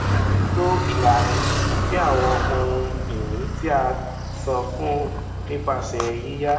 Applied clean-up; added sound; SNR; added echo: none; Car; -1 dB; reverberation time 1.0 s.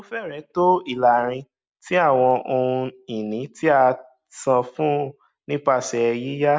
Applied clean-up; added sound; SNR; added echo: none; none; none; none.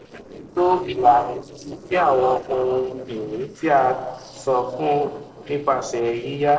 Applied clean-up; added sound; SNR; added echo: neural separator model SepFormer DNS4.